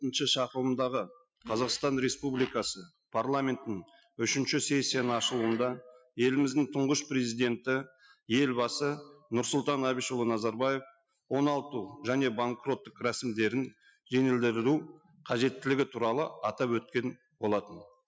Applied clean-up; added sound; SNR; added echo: classical method Wiener filter.